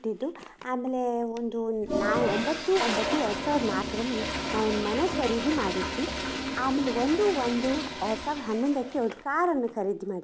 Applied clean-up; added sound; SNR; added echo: none; Toilet flush; 5 dB; none.